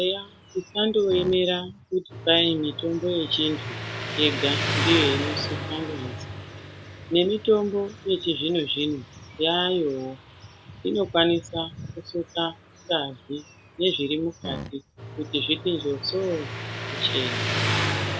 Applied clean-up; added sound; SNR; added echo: none; Motorcycle + Fart; 7 dB; none.